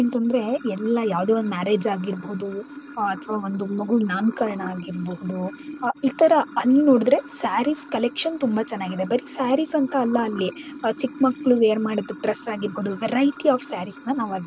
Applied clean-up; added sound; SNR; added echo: none; Sink (filling or washing) / Water; 17 dB; none.